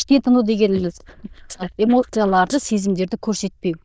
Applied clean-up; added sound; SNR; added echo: neural diffusion model UNIVERSE++.